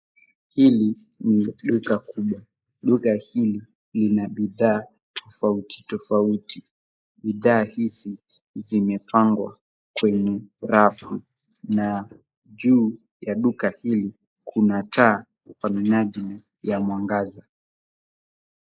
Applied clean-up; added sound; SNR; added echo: neural mask model Resemble Enhance denoiser.